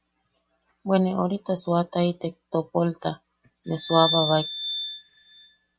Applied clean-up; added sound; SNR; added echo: none; Glass; 4 dB; none.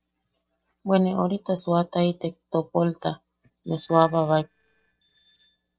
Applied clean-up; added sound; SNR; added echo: neural separator model SepFormer DNS4.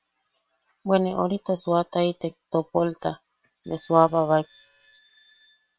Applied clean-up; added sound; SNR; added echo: neural separator model SepFormer WHAM!.